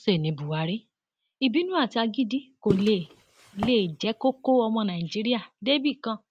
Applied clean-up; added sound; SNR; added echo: none; Walk, footsteps; 8 dB; none.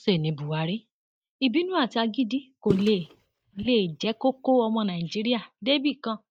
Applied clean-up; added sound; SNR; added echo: neural mask model DeepFilterNet 3.